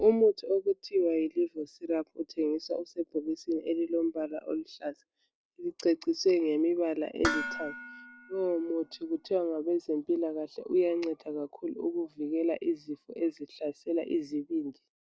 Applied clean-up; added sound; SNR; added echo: none; Dishes, pots, and pans; 7 dB; none.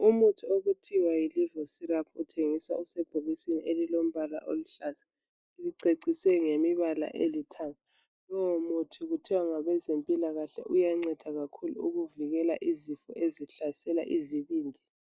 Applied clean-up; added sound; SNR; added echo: neural mask model Resemble Enhance denoiser.